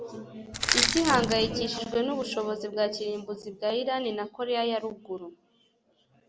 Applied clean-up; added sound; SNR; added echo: none; Crushing; -1 dB; none.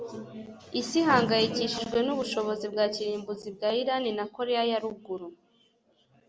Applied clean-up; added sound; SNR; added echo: none; none; none; none.